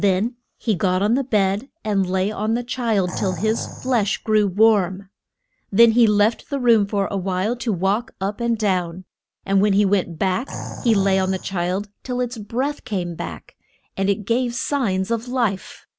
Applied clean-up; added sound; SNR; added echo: none; Animal; 12 dB; none.